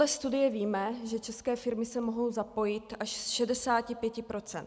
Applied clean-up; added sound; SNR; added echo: none; none; none; none.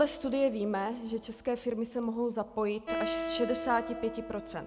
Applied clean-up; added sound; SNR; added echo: none; Acoustic guitar; 8 dB; none.